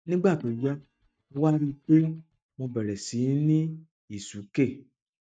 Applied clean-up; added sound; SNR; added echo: neural mask model DeepFilterNet 3.